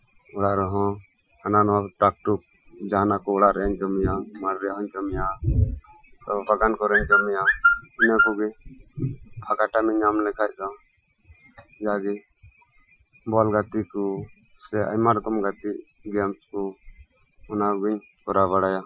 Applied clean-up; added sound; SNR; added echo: classical method Wiener filter.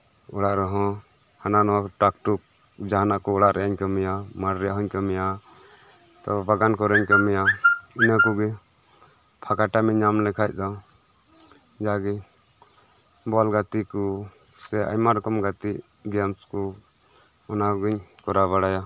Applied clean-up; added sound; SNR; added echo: none; none; none; none.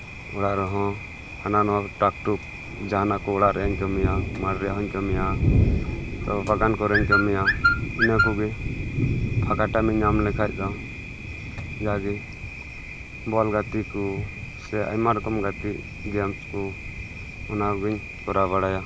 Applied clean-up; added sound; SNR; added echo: none; Thunder; 4 dB; none.